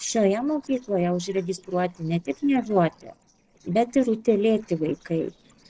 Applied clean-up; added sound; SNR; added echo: neural separator model SepFormer DNS4.